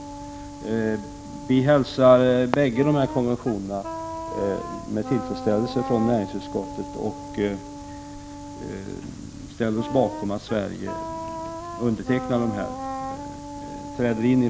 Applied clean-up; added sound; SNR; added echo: none; Wind instrument, woodwind instrument + Fireworks; 10 dB; none.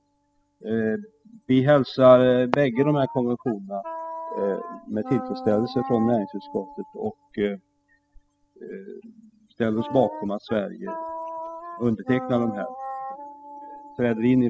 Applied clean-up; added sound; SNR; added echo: classical method spectral subtraction.